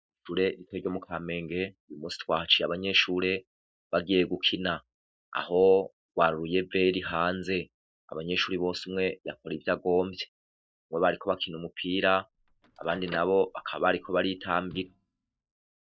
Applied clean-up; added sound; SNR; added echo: neural mask model DeepFilterNet 3.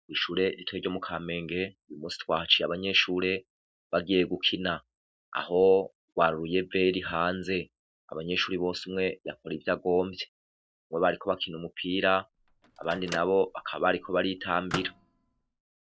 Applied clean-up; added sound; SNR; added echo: none; Microwave oven; 14 dB; none.